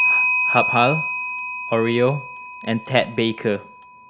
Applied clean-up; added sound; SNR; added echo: none; Clock; 2 dB; none.